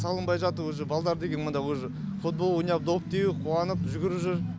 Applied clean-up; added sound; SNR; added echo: none; none; none; none.